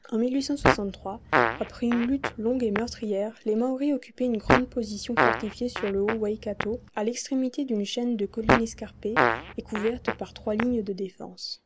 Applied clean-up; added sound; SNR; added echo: none; Fart; 1 dB; none.